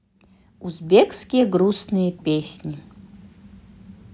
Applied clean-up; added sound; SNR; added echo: none; none; none; none.